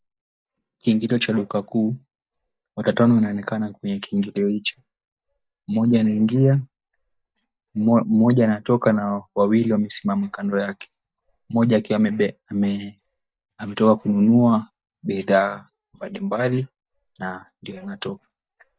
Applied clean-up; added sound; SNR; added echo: neural mask model DeepFilterNet 3.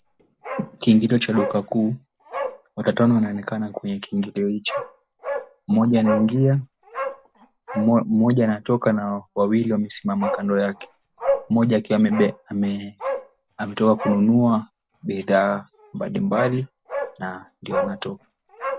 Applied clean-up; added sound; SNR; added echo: none; Bark; 10 dB; none.